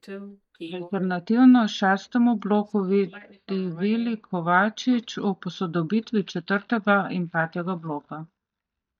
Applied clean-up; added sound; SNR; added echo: neural mask model DeepFilterNet 3.